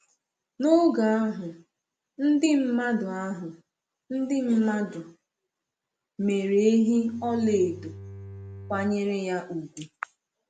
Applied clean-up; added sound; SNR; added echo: none; Bowed string instrument; 16 dB; none.